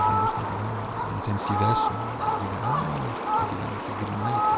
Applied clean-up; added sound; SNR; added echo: none; Fowl; -4 dB; none.